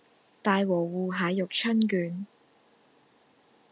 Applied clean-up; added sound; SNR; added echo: none; none; none; none.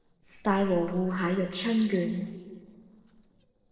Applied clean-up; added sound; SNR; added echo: neural separator model SepFormer DNS4.